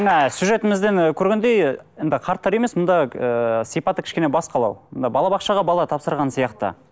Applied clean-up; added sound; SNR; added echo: none; none; none; none.